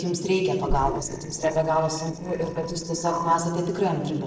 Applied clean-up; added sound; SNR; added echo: neural separator model SepFormer DNS4.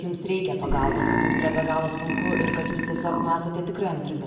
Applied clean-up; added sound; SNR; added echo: none; Burping, eructation; -1 dB; reverberation time 1.6 s.